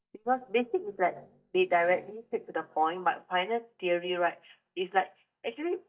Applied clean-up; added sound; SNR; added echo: neural mask model DeepFilterNet 3.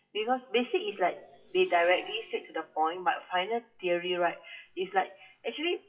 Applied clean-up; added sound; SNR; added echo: classical method WPE with log-MMSE.